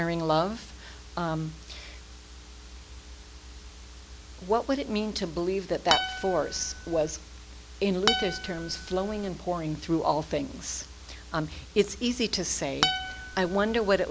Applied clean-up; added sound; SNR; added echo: none; Acoustic guitar; 2 dB; none.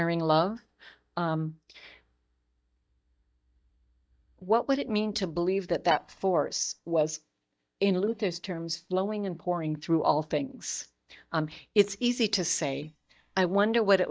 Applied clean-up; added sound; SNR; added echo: neural mask model DeepFilterNet 3.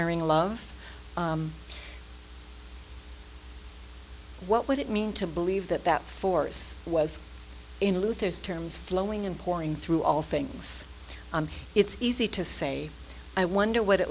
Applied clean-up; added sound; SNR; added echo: none; none; none; none.